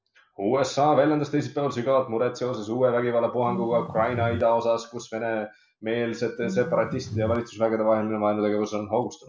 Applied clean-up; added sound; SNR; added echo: none; Bass guitar; 8 dB; none.